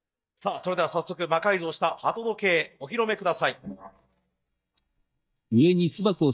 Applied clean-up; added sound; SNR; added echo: neural mask model DeepFilterNet 3.